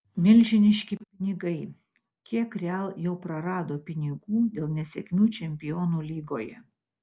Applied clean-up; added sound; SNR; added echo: none; none; none; none.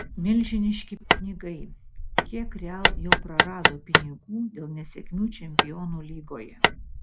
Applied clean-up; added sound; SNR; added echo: none; Hammer; -4 dB; none.